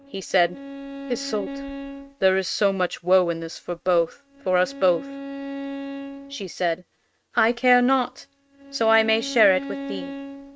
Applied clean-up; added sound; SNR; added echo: neural mask model RNNoise.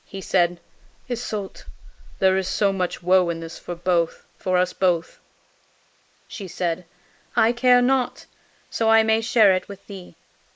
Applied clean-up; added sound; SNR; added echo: neural mask model Resemble Enhance denoiser.